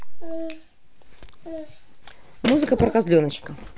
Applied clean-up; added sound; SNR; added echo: none; none; none; none.